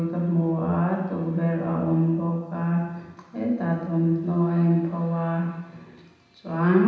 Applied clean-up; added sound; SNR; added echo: none; none; none; reverberation time 1.1 s.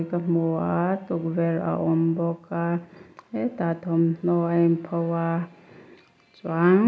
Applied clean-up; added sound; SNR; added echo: none; none; none; none.